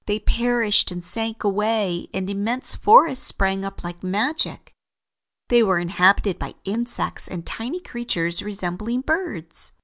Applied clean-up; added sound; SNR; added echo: none; none; none; none.